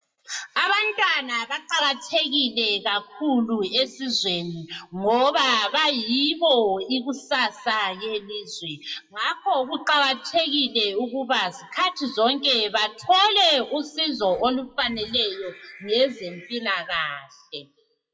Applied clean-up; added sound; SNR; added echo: classical method WPE with log-MMSE.